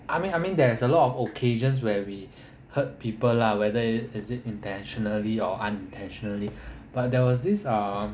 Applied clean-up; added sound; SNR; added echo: none; none; none; none.